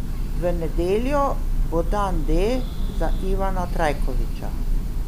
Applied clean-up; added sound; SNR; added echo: none; Bird / Breathing; -4 dB; none.